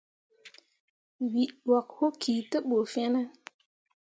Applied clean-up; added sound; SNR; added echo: none; none; none; none.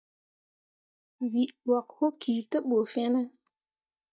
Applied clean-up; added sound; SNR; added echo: neural mask model DeepFilterNet 3.